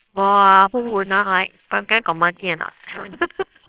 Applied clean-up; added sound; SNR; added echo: neural separator model SepFormer WHAMR!.